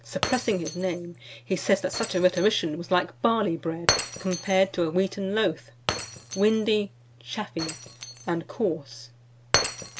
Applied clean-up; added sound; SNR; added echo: none; Shatter; 7 dB; none.